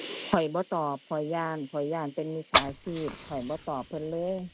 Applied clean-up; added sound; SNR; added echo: none; Fire; 0 dB; none.